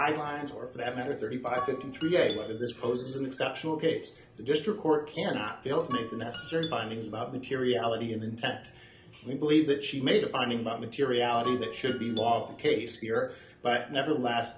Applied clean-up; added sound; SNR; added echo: none; Guitar; 12 dB; reverberation time 0.3 s.